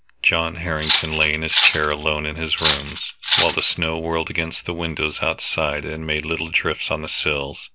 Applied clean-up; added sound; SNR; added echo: none; Cutlery, silverware; 1 dB; none.